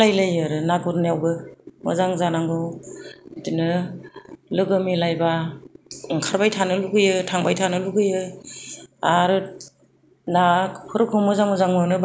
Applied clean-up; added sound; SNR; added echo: none; none; none; none.